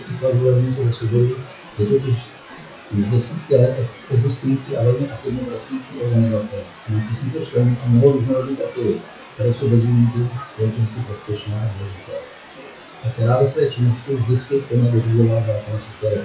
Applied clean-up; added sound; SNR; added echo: classical method WPE with log-MMSE.